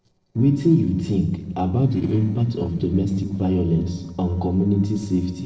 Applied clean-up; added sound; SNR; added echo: neural separator model SepFormer DNS4.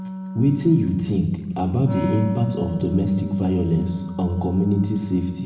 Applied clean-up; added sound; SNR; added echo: none; Wind instrument, woodwind instrument; 9 dB; reverberation time 1.1 s.